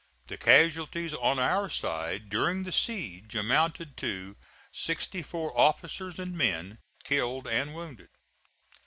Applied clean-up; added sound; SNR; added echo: none; none; none; none.